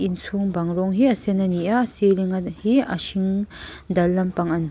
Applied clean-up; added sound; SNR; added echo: none; none; none; none.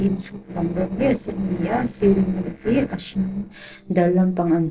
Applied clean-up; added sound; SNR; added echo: neural separator model SepFormer DNS4.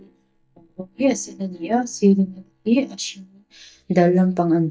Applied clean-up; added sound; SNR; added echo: neural mask model DeepFilterNet 3.